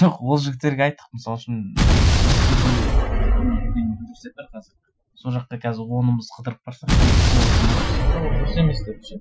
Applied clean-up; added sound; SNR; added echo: classical method Wiener filter.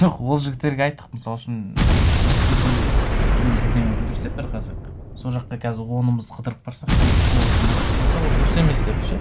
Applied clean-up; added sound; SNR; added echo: none; Explosion; -5 dB; none.